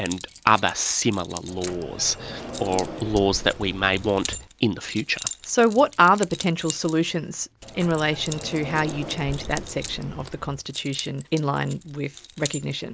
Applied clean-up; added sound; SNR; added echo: none; Sliding door + Keys jangling; 12 dB; none.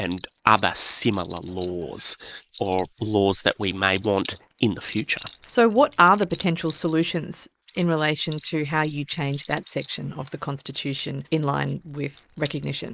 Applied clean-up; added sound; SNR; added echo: neural mask model Resemble Enhance denoiser.